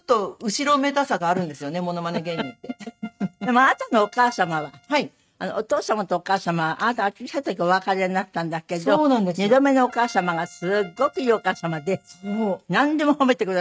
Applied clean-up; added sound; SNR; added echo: neural mask model RNNoise.